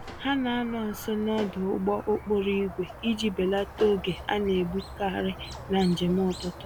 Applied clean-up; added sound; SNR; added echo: none; Squeak; 13 dB; none.